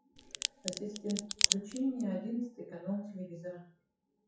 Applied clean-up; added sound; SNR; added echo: classical method WPE with log-MMSE.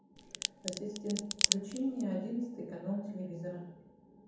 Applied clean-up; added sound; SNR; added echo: none; Crack; -3 dB; reverberation time 1.2 s.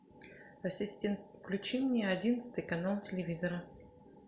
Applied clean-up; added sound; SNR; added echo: none; none; none; none.